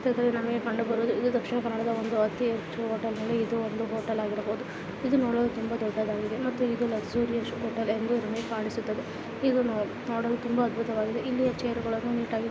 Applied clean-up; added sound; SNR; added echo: none; none; none; none.